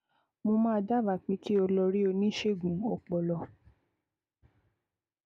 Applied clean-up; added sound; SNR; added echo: none; none; none; none.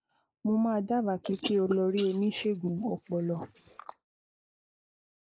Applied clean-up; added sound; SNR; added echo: neural mask model Resemble Enhance denoiser.